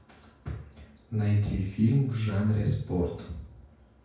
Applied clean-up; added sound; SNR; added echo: none; none; none; reverberation time 0.5 s.